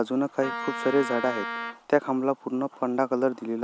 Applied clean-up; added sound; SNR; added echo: none; Wind instrument, woodwind instrument; 8 dB; none.